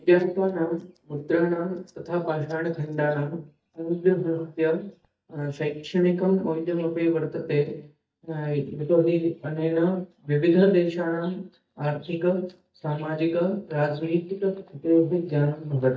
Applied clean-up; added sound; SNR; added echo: neural mask model DeepFilterNet 3.